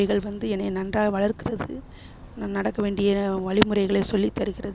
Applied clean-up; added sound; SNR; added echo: none; Walk, footsteps; 18 dB; none.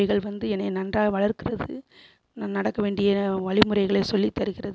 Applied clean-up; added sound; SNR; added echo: none; none; none; none.